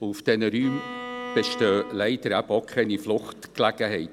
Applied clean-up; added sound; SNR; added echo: none; Bowed string instrument; 12 dB; none.